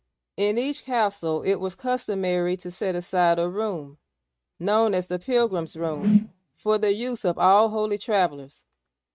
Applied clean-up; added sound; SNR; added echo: neural mask model RNNoise.